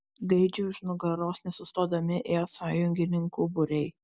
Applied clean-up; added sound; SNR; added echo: none; none; none; none.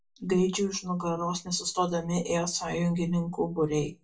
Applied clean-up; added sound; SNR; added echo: none; none; none; reverberation time 0.2 s.